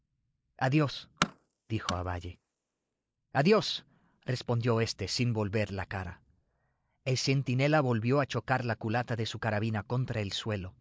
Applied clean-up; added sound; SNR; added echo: neural mask model Resemble Enhance denoiser.